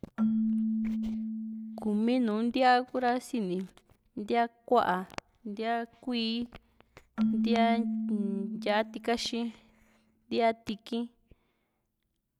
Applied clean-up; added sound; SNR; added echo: none; Keyboard (musical); 4 dB; none.